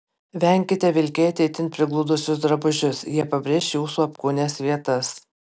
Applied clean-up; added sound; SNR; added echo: none; none; none; none.